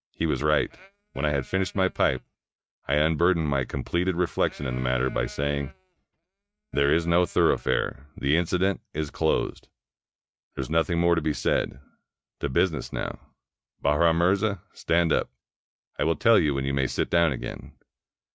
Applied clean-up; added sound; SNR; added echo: neural mask model RNNoise.